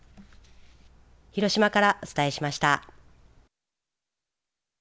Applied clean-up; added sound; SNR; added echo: none; none; none; none.